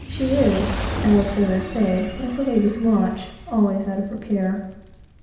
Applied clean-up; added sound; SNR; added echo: none; Fire; 9 dB; reverberation time 0.8 s.